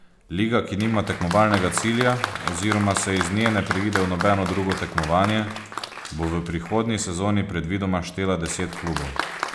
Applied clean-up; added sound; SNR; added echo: none; Applause; 8 dB; none.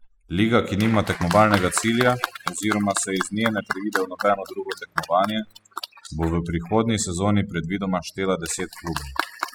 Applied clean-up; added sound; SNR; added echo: classical method spectral subtraction.